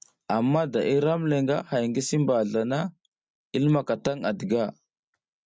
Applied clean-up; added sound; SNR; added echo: none; none; none; none.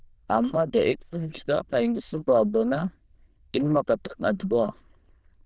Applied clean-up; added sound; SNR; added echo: neural diffusion model UNIVERSE++.